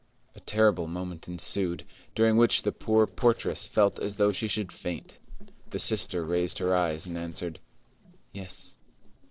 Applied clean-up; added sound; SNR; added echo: neural separator model SepFormer DNS4.